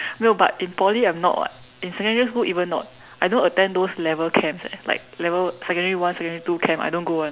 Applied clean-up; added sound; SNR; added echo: none; none; none; none.